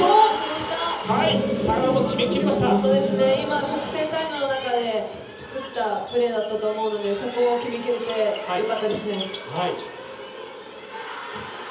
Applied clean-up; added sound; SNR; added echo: none; none; none; reverberation time 0.7 s.